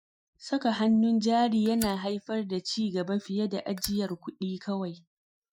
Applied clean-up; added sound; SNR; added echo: classical method Wiener filter.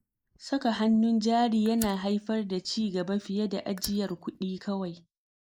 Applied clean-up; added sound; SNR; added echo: neural mask model Resemble Enhance denoiser.